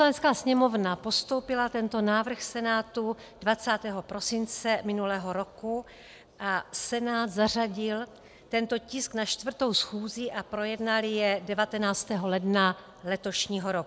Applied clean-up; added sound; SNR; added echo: none; none; none; none.